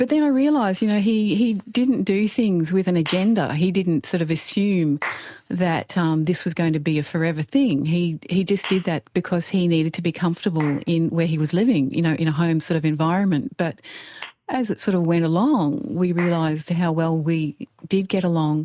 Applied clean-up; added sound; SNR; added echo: neural mask model RNNoise.